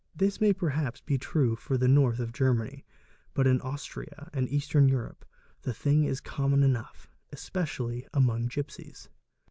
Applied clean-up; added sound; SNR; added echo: none; none; none; none.